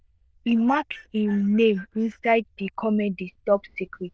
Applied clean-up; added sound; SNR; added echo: neural diffusion model UNIVERSE++.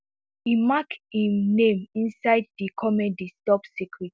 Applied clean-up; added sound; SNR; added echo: none; none; none; none.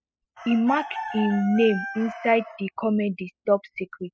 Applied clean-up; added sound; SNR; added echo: classical method spectral subtraction.